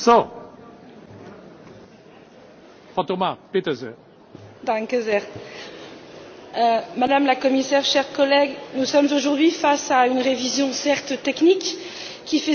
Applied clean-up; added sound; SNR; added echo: none; none; none; none.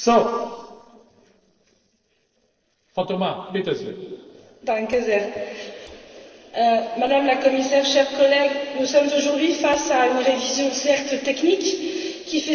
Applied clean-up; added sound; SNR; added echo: neural separator model SepFormer DNS4.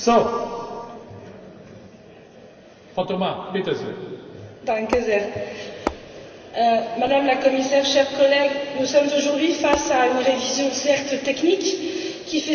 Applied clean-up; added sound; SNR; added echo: none; Tap / Hammer; 8 dB; reverberation time 2.5 s.